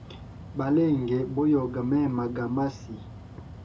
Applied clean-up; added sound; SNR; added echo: none; Mechanical fan; 16 dB; reverberation time 0.2 s.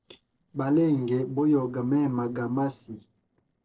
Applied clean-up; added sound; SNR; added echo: neural separator model SepFormer DNS4.